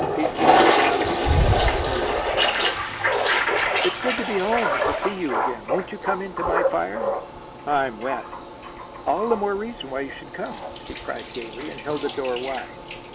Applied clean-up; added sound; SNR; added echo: none; Toilet flush; -5 dB; none.